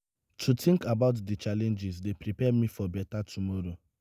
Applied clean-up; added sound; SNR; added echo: none; none; none; none.